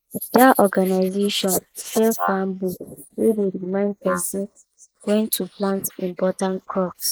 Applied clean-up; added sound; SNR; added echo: neural mask model Resemble Enhance denoiser.